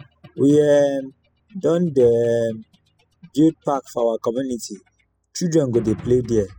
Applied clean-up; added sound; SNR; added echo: classical method spectral subtraction.